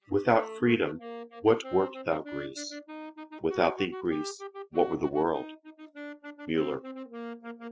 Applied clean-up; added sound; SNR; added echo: classical method Wiener filter.